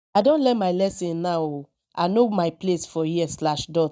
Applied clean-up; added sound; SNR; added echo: neural mask model DeepFilterNet 3.